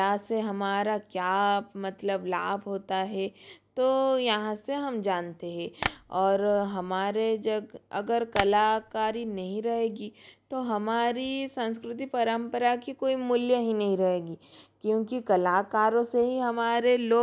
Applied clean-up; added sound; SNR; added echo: none; Tap; 9 dB; none.